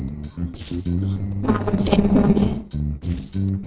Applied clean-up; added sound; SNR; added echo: neural separator model SepFormer DNS4.